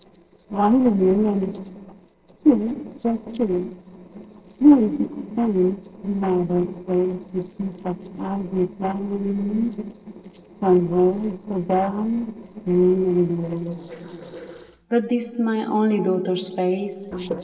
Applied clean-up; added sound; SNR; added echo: neural separator model SepFormer DNS4.